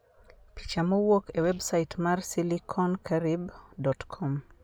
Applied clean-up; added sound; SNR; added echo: none; none; none; none.